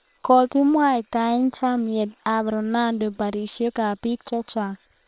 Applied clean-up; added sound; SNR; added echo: neural separator model SepFormer WHAM!.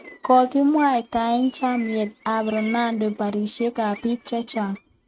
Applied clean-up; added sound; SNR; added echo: neural mask model RNNoise.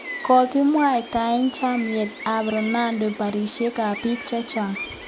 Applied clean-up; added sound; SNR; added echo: none; Gull, seagull; 13 dB; none.